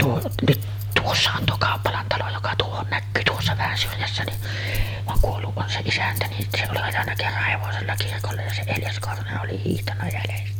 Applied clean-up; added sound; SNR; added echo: none; Rattle; 10 dB; none.